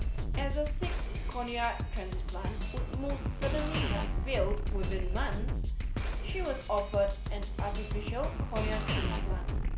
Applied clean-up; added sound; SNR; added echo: none; Drum kit; -5 dB; none.